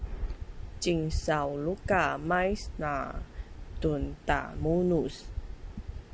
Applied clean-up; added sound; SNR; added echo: none; none; none; none.